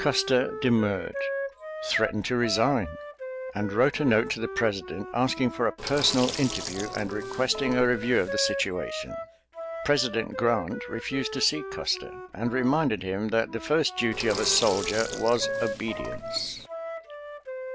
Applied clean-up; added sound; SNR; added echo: none; Sink (filling or washing) + Wind instrument, woodwind instrument; 8 dB; none.